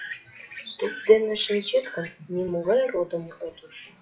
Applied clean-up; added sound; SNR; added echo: classical method WPE with log-MMSE.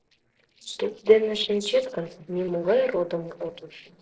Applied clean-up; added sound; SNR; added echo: neural separator model SepFormer DNS4.